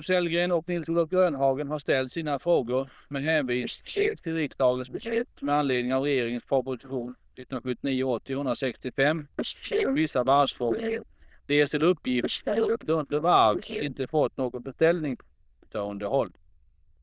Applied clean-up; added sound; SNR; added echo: neural diffusion model UNIVERSE++.